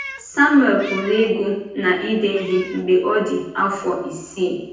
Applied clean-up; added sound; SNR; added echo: none; Meow; 19 dB; reverberation time 0.8 s.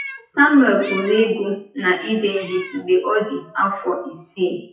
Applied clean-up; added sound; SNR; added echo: classical method WPE with log-MMSE.